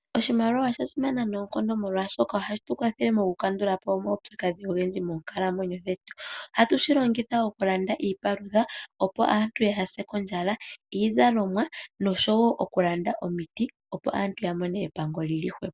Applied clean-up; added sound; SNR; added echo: none; none; none; none.